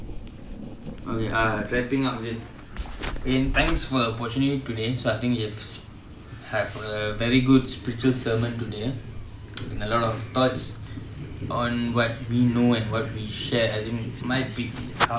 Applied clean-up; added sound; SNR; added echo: none; Thunder + Gull, seagull; 9 dB; none.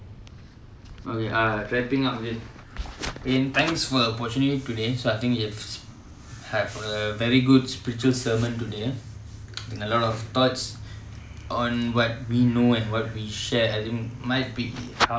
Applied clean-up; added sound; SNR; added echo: none; none; none; none.